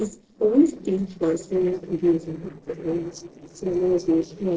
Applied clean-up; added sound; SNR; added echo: neural separator model SepFormer DNS4.